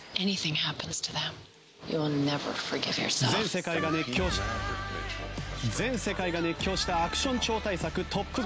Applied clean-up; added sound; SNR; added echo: none; none; none; none.